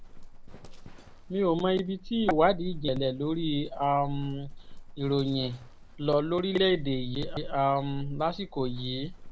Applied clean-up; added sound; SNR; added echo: none; Livestock, farm animals, working animals; 10 dB; none.